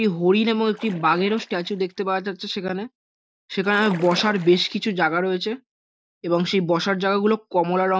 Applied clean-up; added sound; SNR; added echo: neural mask model DeepFilterNet 3.